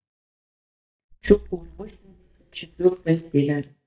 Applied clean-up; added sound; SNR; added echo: neural mask model DeepFilterNet 3.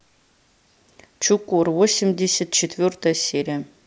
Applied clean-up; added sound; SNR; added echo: none; none; none; none.